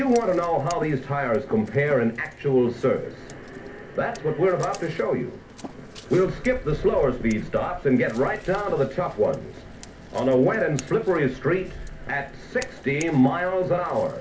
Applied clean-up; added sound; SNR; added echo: none; Scissors; 17 dB; reverberation time 0.3 s.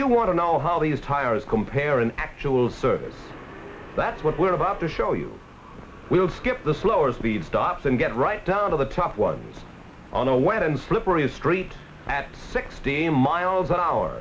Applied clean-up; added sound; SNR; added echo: none; none; none; none.